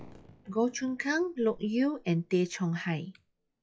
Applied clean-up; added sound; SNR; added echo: classical method log-MMSE.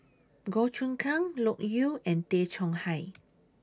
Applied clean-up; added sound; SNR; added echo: none; none; none; none.